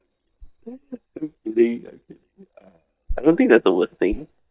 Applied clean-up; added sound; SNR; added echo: neural mask model DeepFilterNet 3.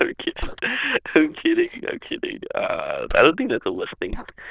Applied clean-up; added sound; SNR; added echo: neural diffusion model UNIVERSE++.